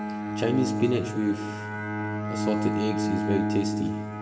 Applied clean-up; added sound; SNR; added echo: none; Bowed string instrument; 0 dB; reverberation time 1.6 s.